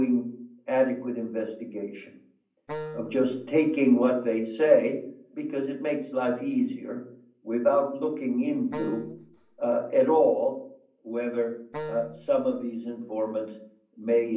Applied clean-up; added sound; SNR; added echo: none; Wind instrument, woodwind instrument; 11 dB; reverberation time 0.6 s.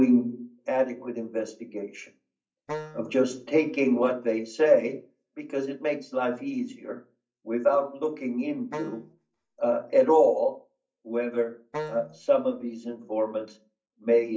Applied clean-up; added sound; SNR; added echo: neural mask model DeepFilterNet 3.